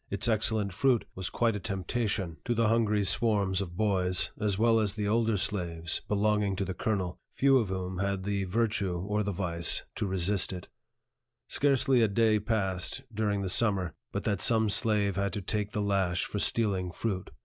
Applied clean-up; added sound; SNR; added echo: none; none; none; none.